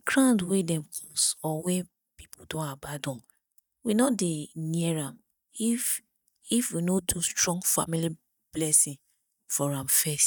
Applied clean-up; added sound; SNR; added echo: neural mask model DeepFilterNet 3.